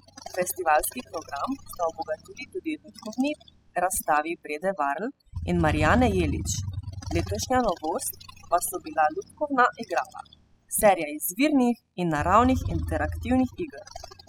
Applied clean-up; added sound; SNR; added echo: classical method spectral subtraction.